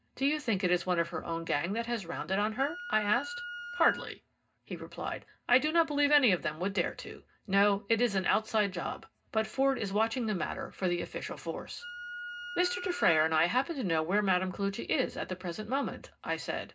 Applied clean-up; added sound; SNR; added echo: none; Wind instrument, woodwind instrument; 11 dB; reverberation time 0.2 s.